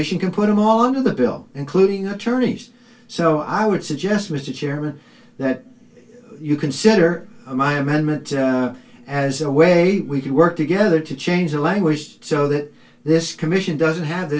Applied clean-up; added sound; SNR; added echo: none; none; none; reverberation time 0.2 s.